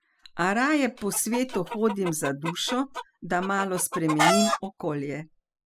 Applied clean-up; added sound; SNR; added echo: classical method spectral subtraction.